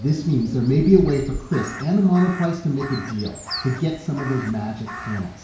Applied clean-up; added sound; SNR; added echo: none; Crow; 13 dB; reverberation time 0.6 s.